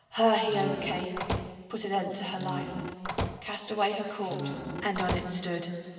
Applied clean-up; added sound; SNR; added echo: none; Squeak / Slam / Wood; 6 dB; reverberation time 2.3 s.